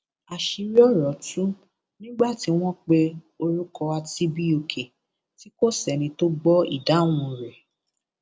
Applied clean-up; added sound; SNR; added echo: none; none; none; none.